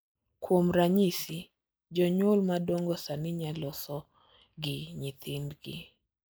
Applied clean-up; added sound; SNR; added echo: neural mask model Resemble Enhance denoiser.